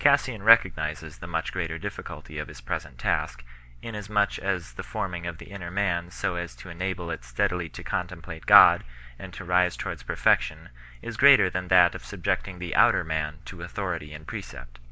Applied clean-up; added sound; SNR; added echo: none; none; none; none.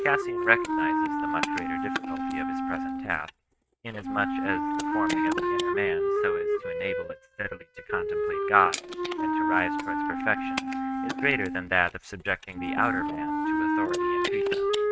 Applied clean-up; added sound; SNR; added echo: neural mask model RNNoise.